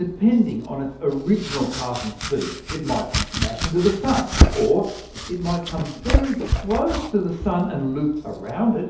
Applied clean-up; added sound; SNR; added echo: none; Domestic sounds, home sounds; 3 dB; reverberation time 2.2 s.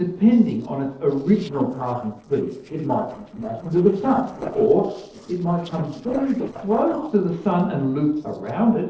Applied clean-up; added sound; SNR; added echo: neural separator model SepFormer DNS4.